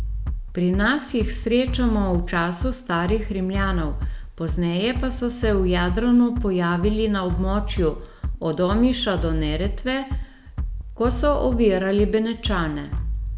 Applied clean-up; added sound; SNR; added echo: none; Bass drum; 5 dB; none.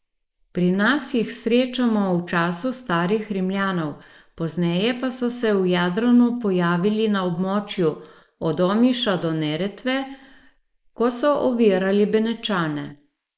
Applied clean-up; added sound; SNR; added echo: neural mask model Resemble Enhance denoiser.